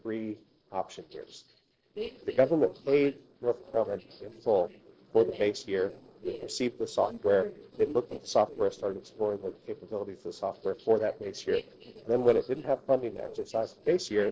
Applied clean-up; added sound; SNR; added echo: neural separator model SepFormer DNS4.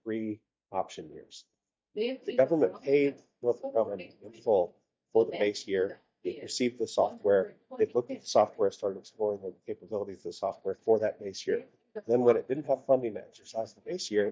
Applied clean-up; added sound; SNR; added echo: neural mask model DeepFilterNet 3.